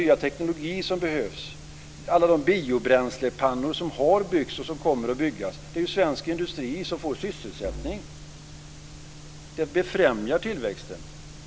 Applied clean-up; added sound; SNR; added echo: none; Musical instrument; 18 dB; none.